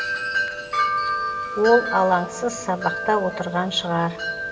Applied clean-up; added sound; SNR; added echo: none; Wind chime; 3 dB; reverberation time 2.3 s.